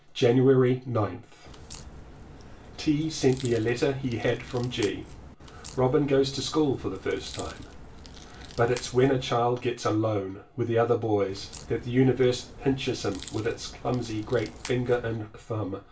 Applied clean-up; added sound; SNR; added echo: none; Crack; 17 dB; reverberation time 0.3 s.